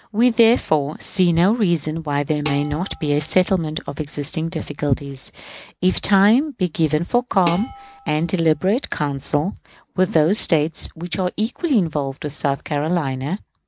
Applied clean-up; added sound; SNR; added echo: none; Dishes, pots, and pans; 15 dB; none.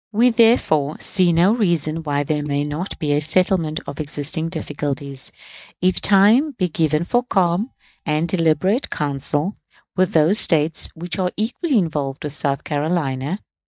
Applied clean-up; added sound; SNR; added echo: neural mask model DeepFilterNet 3.